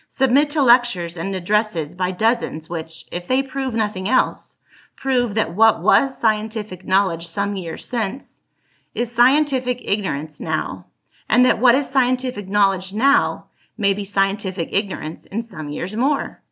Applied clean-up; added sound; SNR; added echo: none; none; none; none.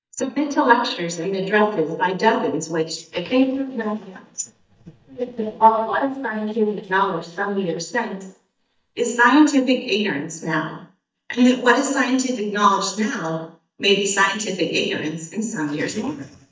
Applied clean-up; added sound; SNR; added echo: neural mask model DeepFilterNet 3.